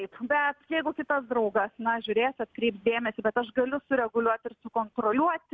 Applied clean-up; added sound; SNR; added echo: none; none; none; none.